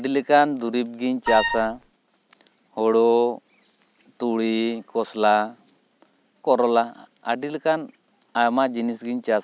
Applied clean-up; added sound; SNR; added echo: none; Wind instrument, woodwind instrument; 3 dB; none.